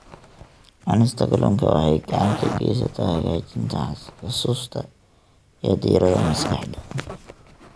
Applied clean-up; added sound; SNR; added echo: none; Zipper (clothing); 12 dB; none.